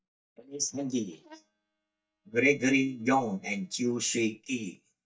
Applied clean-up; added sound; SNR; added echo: neural mask model DeepFilterNet 3.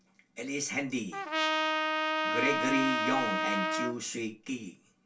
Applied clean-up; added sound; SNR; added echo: none; Trumpet; -4 dB; reverberation time 0.2 s.